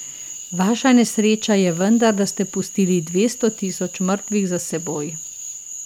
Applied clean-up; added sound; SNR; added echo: none; Cricket / Frog; 13 dB; none.